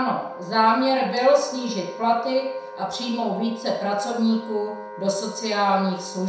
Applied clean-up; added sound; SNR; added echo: none; Wind instrument, woodwind instrument; 14 dB; reverberation time 0.7 s.